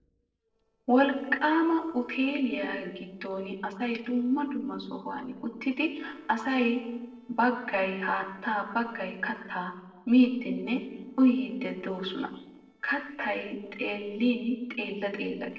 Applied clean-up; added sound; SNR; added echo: neural separator model SepFormer DNS4.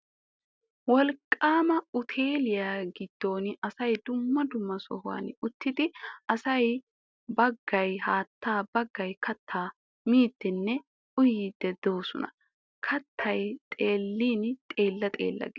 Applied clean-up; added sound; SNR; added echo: none; none; none; none.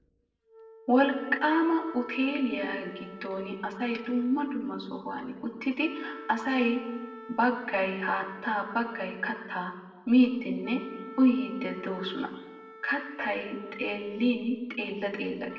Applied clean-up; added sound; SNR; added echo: none; Wind instrument, woodwind instrument; 17 dB; reverberation time 1.0 s.